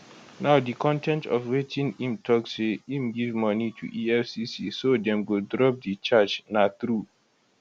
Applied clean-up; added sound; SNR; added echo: none; none; none; none.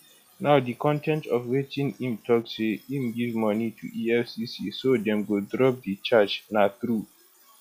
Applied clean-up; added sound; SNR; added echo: classical method log-MMSE.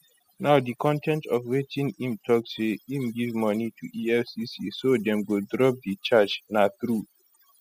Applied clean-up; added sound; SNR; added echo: classical method spectral subtraction.